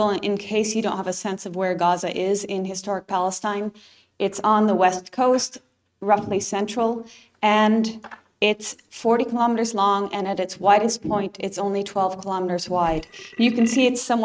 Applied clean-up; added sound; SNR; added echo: neural mask model RNNoise.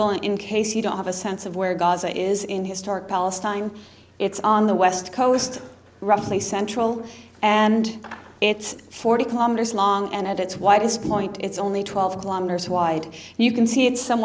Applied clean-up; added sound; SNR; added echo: none; none; none; none.